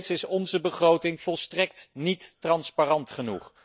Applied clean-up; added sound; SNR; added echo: neural mask model DeepFilterNet 3.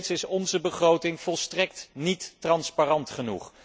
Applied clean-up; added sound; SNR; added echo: none; none; none; none.